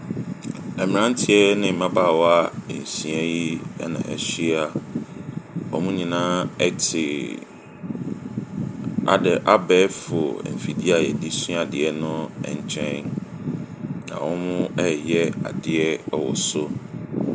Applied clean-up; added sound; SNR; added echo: none; none; none; none.